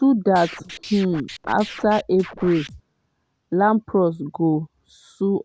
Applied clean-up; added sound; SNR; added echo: none; Scratching (performance technique); 16 dB; none.